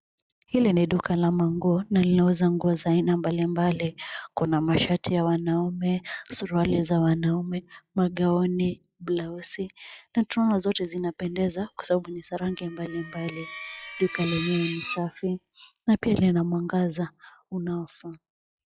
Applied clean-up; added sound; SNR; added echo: classical method log-MMSE.